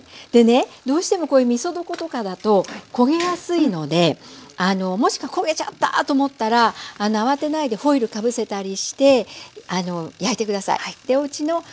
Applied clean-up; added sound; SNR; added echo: none; none; none; none.